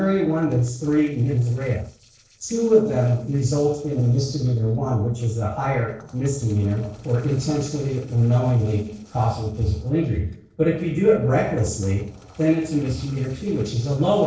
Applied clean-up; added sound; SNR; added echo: neural separator model SepFormer DNS4.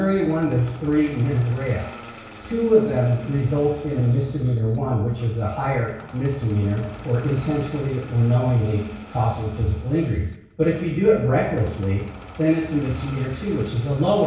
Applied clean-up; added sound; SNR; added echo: none; Engine starting; 19 dB; reverberation time 0.6 s.